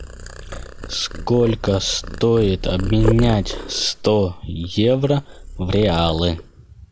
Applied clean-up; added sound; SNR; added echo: none; Purr; 9 dB; none.